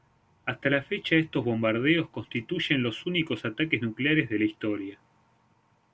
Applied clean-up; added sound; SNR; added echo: none; none; none; none.